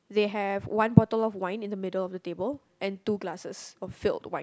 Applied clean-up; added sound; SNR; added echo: none; none; none; none.